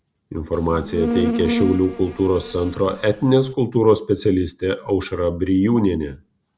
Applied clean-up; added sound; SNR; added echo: none; Insect; 6 dB; none.